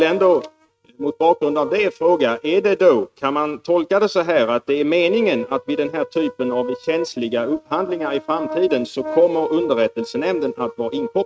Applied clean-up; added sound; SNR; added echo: neural mask model RNNoise.